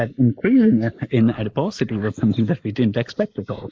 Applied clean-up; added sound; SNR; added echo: neural mask model Resemble Enhance denoiser.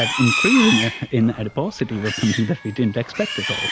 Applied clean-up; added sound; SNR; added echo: none; Livestock, farm animals, working animals; 5 dB; none.